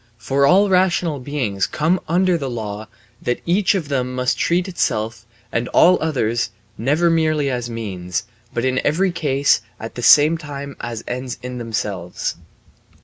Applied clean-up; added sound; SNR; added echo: none; none; none; none.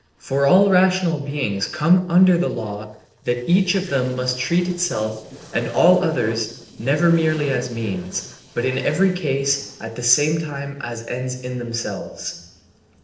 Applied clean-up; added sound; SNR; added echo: neural separator model SepFormer DNS4.